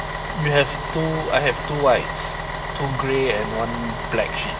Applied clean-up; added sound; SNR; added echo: none; Bus; 5 dB; reverberation time 2.2 s.